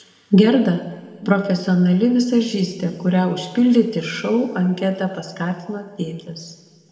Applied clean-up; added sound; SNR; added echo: none; none; none; reverberation time 1.7 s.